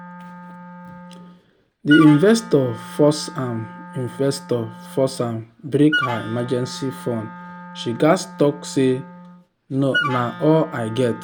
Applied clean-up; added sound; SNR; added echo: none; Wind instrument, woodwind instrument; 11 dB; none.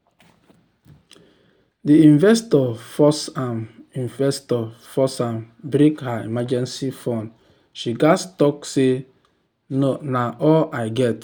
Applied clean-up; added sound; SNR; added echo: none; none; none; none.